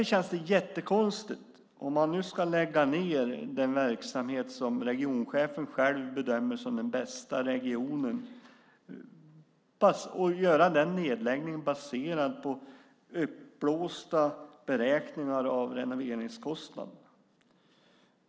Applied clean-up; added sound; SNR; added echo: none; none; none; none.